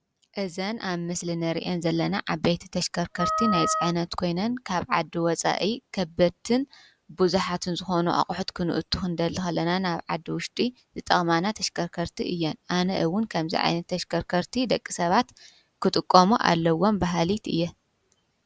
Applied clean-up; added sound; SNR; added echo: none; Wind instrument, woodwind instrument; 4 dB; none.